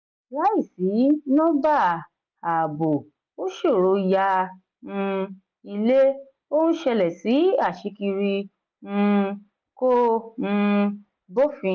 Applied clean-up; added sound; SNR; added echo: none; none; none; none.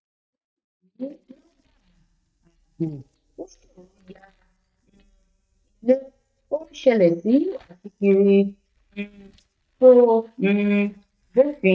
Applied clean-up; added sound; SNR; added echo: neural mask model DeepFilterNet 3.